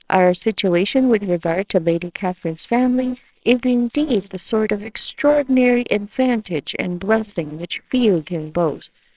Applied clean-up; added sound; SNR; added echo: neural separator model SepFormer WHAMR!.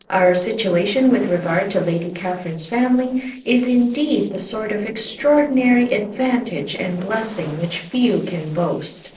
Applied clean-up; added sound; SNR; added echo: neural separator model SepFormer DNS4.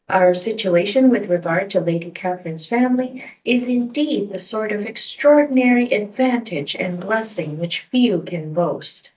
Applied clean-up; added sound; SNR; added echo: neural mask model DeepFilterNet 3.